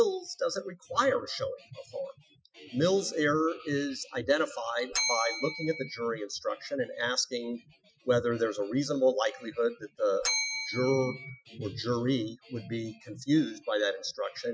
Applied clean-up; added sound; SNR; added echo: classical method Wiener filter.